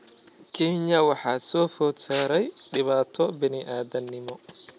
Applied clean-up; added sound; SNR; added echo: none; none; none; none.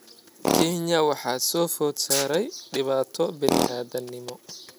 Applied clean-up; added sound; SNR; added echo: none; Tools; 5 dB; none.